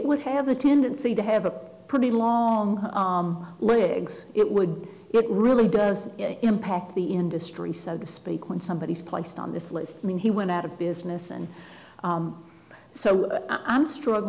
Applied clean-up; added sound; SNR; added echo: none; none; none; none.